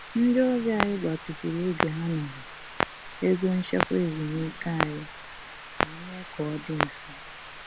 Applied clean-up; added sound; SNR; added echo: none; Clock; 5 dB; none.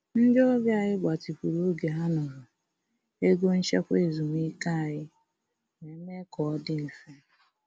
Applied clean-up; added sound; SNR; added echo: none; none; none; none.